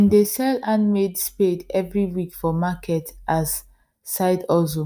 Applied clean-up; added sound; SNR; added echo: neural mask model DeepFilterNet 3.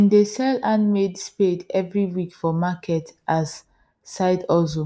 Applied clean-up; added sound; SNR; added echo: neural mask model Resemble Enhance denoiser.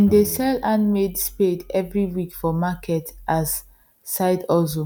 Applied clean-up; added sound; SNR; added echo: none; Bowed string instrument; 19 dB; none.